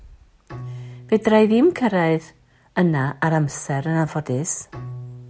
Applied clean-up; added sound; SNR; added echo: none; Bowed string instrument; 19 dB; none.